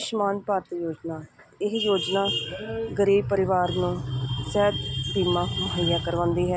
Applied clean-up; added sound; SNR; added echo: none; none; none; none.